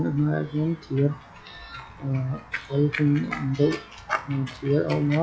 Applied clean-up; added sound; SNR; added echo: classical method log-MMSE.